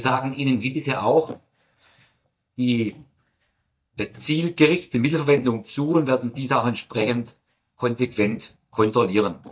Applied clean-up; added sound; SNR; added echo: neural mask model DeepFilterNet 3.